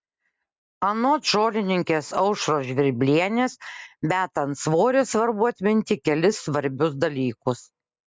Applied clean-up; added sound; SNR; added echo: none; none; none; none.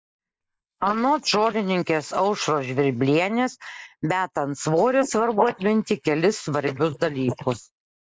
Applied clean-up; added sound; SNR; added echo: neural mask model Resemble Enhance denoiser.